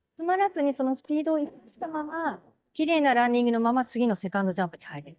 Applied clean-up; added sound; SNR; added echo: neural mask model DeepFilterNet 3.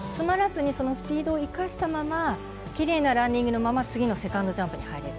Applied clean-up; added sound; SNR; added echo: none; none; none; none.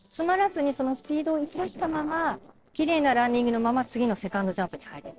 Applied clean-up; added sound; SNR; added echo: neural separator model SepFormer DNS4.